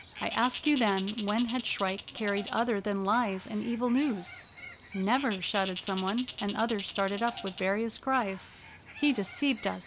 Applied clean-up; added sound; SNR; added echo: none; Bird; 13 dB; none.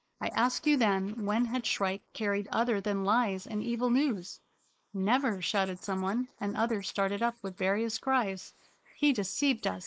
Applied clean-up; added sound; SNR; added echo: neural mask model Resemble Enhance denoiser.